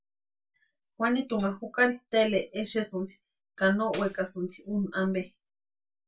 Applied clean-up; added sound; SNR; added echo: none; Tambourine; 4 dB; reverberation time 0.1 s.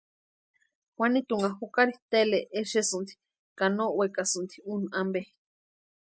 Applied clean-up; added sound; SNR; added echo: none; none; none; none.